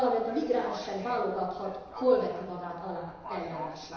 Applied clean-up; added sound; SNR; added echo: none; Livestock, farm animals, working animals; 13 dB; reverberation time 1.0 s.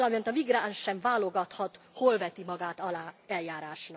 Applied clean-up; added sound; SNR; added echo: none; none; none; none.